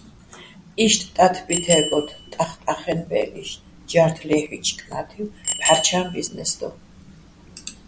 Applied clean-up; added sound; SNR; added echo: none; Bicycle bell; 8 dB; none.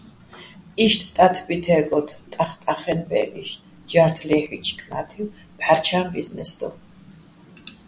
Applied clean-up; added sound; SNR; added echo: none; none; none; none.